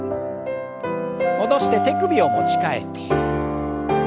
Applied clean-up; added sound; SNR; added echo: none; Wind instrument, woodwind instrument; 2 dB; none.